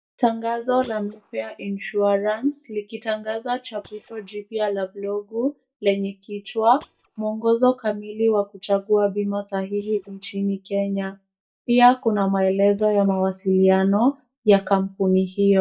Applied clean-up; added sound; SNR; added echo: neural mask model DeepFilterNet 3.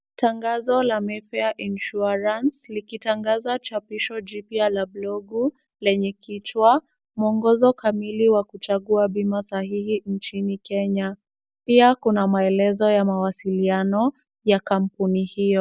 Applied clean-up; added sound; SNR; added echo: none; none; none; none.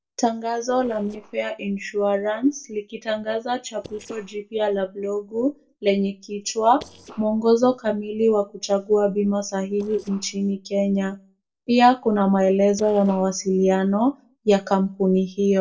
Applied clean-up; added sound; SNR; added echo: neural separator model SepFormer DNS4.